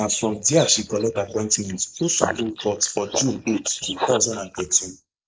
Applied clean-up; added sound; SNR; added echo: neural mask model Resemble Enhance denoiser.